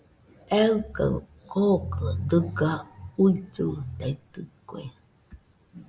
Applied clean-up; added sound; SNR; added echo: none; none; none; none.